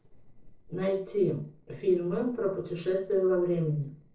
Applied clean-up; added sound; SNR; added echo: neural separator model SepFormer DNS4.